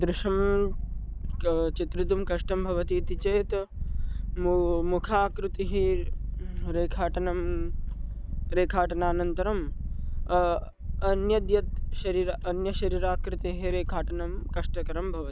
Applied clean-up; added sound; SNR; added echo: none; Purr; 1 dB; none.